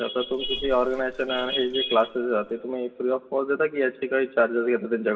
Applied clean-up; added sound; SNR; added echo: none; Bathtub (filling or washing) / Water / Splash, splatter; 17 dB; reverberation time 1.5 s.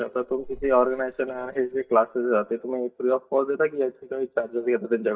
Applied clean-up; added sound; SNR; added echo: neural mask model DeepFilterNet 3.